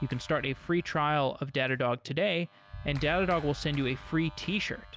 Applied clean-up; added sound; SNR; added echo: none; Clapping; 16 dB; none.